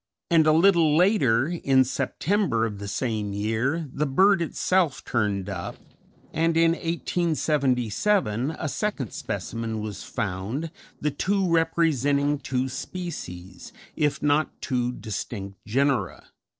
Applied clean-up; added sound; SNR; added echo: neural separator model SepFormer DNS4.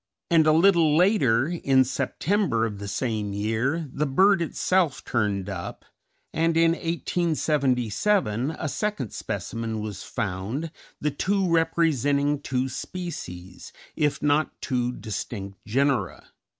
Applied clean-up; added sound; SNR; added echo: none; none; none; none.